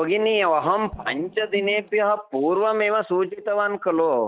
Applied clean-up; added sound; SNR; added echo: neural mask model DeepFilterNet 3.